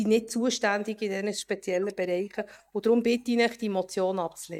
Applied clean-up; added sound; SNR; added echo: neural mask model DeepFilterNet 3.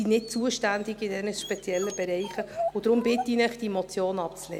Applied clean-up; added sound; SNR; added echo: none; Dog; 11 dB; none.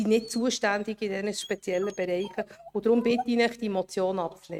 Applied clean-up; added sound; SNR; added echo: neural mask model RNNoise.